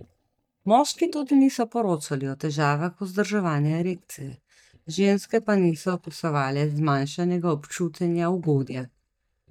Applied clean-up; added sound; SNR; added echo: neural mask model DeepFilterNet 3.